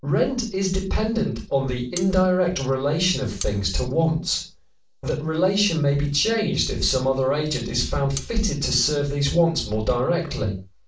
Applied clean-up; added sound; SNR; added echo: none; Cutlery, silverware; 16 dB; reverberation time 0.3 s.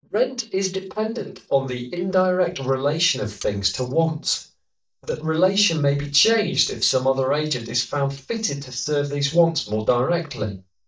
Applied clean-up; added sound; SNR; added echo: neural mask model DeepFilterNet 3.